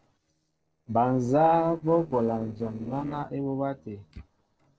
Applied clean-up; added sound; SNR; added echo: neural separator model SepFormer DNS4.